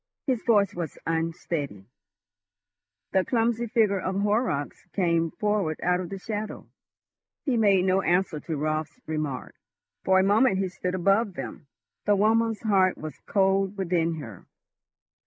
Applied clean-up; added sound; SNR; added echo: neural mask model Resemble Enhance denoiser.